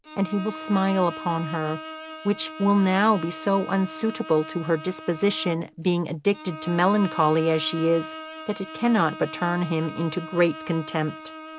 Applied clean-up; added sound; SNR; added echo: none; Bowed string instrument; 13 dB; none.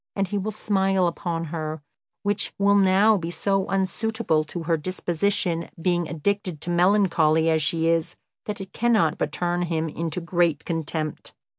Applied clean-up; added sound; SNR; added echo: none; none; none; none.